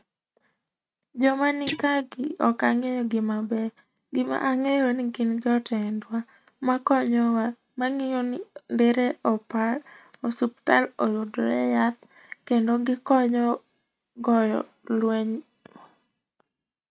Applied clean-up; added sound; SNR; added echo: neural mask model RNNoise.